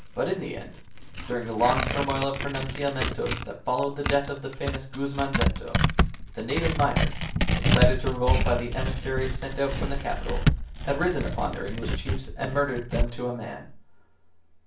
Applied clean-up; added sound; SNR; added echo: none; Tearing; -1 dB; reverberation time 0.4 s.